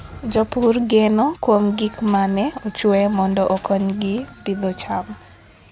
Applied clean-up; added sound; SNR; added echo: none; none; none; none.